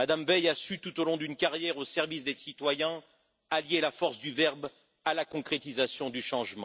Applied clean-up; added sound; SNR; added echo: none; none; none; none.